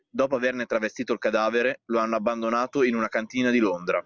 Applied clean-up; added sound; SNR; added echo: none; none; none; none.